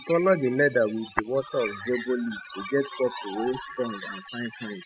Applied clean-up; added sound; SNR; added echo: classical method spectral subtraction.